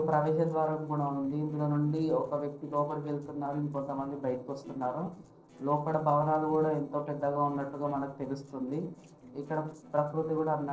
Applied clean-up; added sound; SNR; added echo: neural separator model SepFormer DNS4.